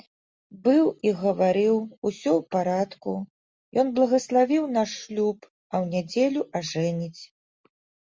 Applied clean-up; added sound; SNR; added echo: none; none; none; none.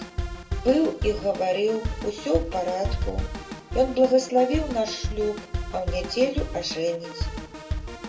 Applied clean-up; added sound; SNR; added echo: none; Drum kit; 6 dB; reverberation time 0.2 s.